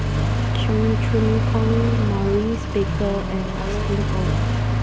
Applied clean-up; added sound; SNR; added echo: none; Accelerating, revving, vroom; -4 dB; none.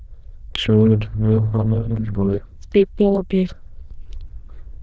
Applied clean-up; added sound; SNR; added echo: neural diffusion model UNIVERSE++.